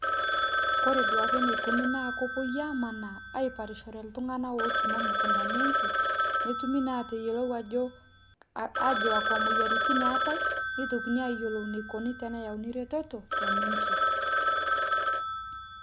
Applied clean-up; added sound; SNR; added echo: none; Telephone; -4 dB; none.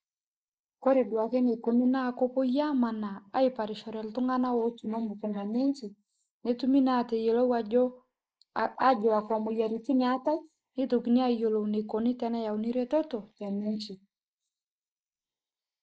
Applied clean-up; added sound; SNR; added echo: neural mask model Resemble Enhance denoiser.